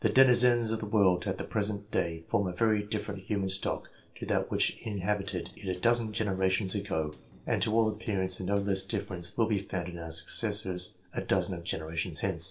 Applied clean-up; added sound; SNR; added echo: neural separator model SepFormer DNS4.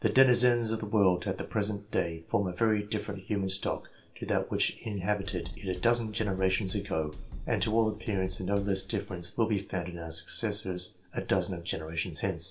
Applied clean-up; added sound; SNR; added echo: none; Drum kit; 11 dB; reverberation time 0.5 s.